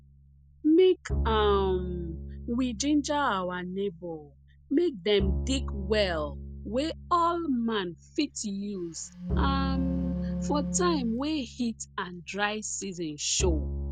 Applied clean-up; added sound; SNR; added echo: none; Bowed string instrument + Wind instrument, woodwind instrument; 6 dB; none.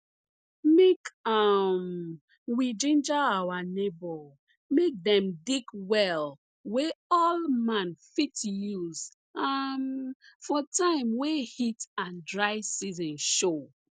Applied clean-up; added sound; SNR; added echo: none; none; none; none.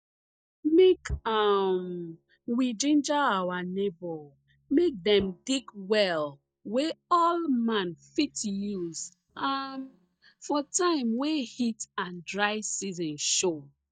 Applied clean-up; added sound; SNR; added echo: neural mask model DeepFilterNet 3.